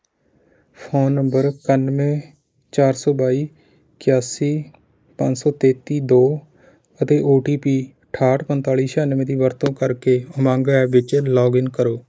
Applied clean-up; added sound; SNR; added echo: neural mask model Resemble Enhance denoiser.